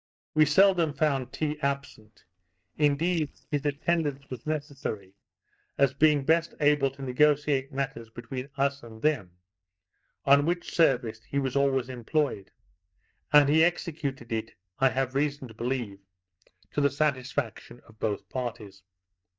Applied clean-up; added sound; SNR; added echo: neural mask model DeepFilterNet 3.